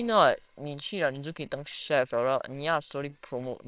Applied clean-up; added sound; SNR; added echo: neural separator model SepFormer WHAMR!.